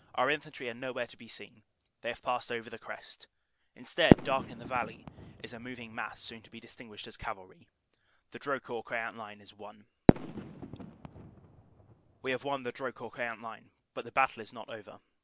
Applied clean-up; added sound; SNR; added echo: none; Fireworks; -2 dB; none.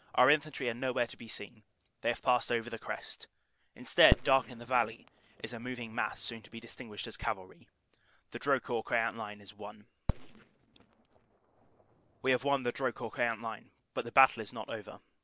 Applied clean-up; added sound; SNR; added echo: neural separator model SepFormer DNS4.